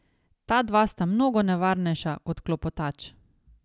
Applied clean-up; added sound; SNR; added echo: none; none; none; none.